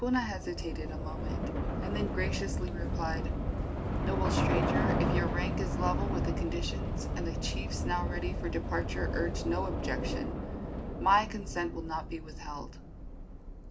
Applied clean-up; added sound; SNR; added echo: none; Subway, metro, underground / Train; -3 dB; none.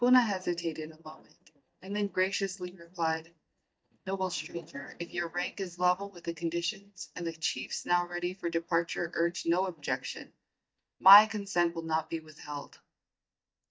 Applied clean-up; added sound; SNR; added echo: neural mask model DeepFilterNet 3.